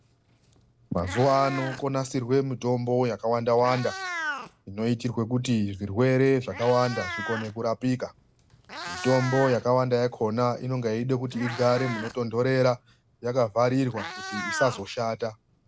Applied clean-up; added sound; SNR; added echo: none; Meow; 13 dB; none.